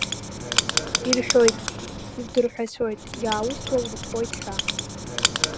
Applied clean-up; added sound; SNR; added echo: none; Writing; 1 dB; none.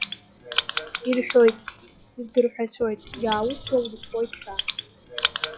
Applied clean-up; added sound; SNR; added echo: classical method log-MMSE.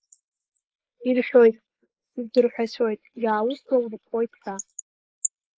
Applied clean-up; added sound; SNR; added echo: neural mask model Resemble Enhance denoiser.